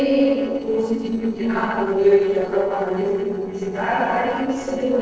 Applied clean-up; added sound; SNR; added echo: neural separator model SepFormer DNS4.